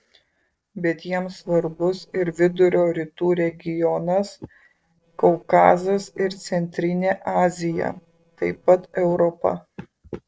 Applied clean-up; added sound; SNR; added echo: neural separator model SepFormer DNS4.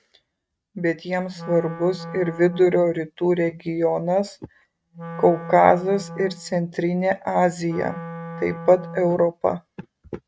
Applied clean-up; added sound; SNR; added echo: neural mask model RNNoise.